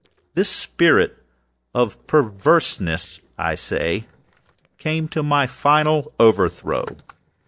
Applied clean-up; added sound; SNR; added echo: neural separator model SepFormer DNS4.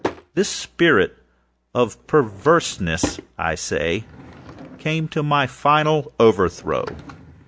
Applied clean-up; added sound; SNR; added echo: none; Drawer open or close / Wood; 15 dB; none.